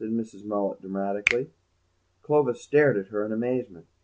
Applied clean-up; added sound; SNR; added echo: none; Finger snapping; 8 dB; none.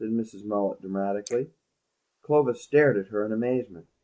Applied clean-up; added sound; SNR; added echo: neural mask model Resemble Enhance denoiser.